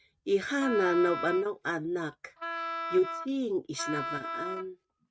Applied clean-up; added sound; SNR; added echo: neural mask model RNNoise.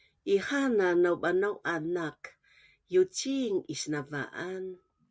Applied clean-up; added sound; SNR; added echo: none; none; none; none.